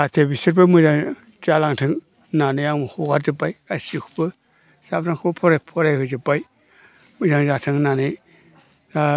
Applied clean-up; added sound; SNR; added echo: none; none; none; none.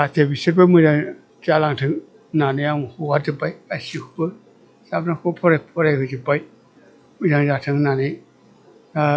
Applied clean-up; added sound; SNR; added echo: classical method log-MMSE.